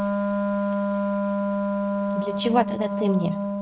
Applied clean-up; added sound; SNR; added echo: neural mask model RNNoise.